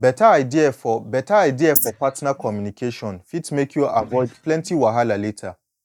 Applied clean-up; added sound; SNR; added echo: neural mask model DeepFilterNet 3.